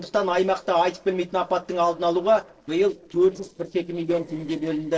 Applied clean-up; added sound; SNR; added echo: neural separator model SepFormer DNS4.